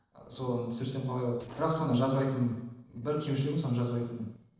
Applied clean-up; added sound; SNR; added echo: neural separator model SepFormer DNS4.